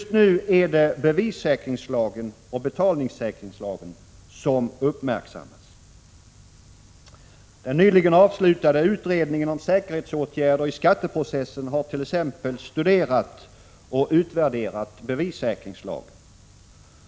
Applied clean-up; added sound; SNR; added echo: none; none; none; none.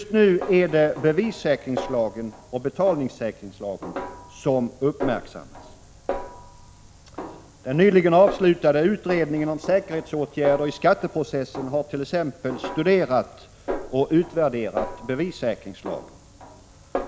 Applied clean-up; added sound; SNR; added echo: none; Snare drum; 13 dB; none.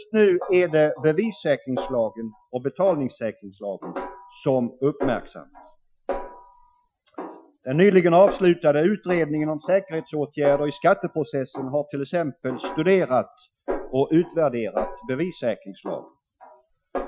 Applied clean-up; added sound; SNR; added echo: classical method Wiener filter.